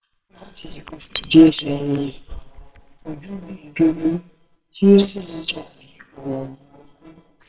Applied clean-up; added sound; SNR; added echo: neural separator model SepFormer WHAMR!.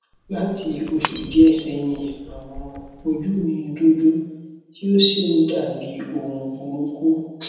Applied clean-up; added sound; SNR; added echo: none; Shatter / Crushing; 15 dB; reverberation time 1.1 s.